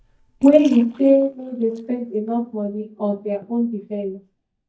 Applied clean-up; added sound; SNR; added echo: neural mask model DeepFilterNet 3.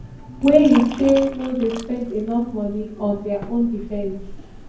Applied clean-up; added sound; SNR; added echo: none; Liquid; 15 dB; reverberation time 0.9 s.